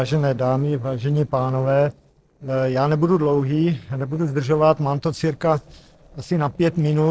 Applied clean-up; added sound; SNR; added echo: neural separator model SepFormer DNS4.